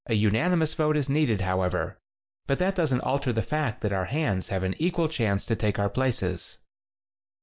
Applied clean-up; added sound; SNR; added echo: none; none; none; none.